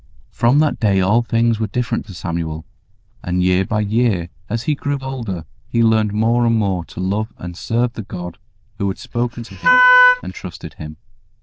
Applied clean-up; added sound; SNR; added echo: neural diffusion model UNIVERSE++.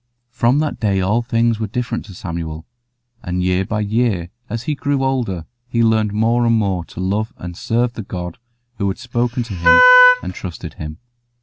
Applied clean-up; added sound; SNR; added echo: none; Wind instrument, woodwind instrument; -4 dB; none.